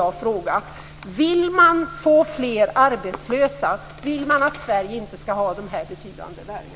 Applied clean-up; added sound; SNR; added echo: none; none; none; none.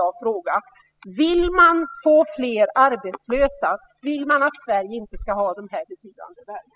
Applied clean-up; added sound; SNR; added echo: classical method spectral subtraction.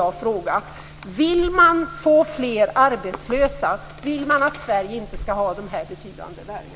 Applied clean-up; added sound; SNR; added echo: none; Slam; 16 dB; none.